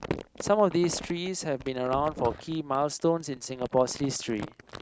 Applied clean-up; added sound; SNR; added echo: neural mask model RNNoise.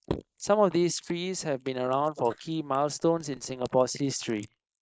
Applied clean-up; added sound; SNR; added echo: neural mask model Resemble Enhance denoiser.